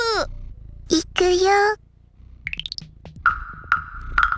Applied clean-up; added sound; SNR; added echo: none; Drum kit + Purr; 14 dB; none.